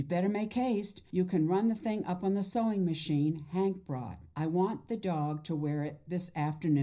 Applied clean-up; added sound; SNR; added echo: none; none; none; reverberation time 0.5 s.